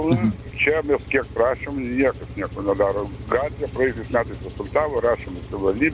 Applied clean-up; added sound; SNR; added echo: none; Engine; 12 dB; none.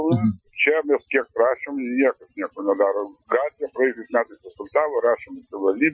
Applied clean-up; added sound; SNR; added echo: classical method Wiener filter.